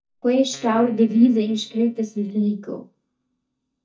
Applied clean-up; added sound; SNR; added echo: neural mask model DeepFilterNet 3.